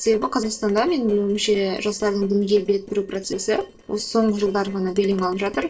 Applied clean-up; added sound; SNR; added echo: neural separator model SepFormer DNS4.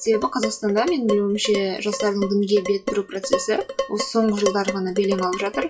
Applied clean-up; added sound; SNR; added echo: classical method WPE with log-MMSE.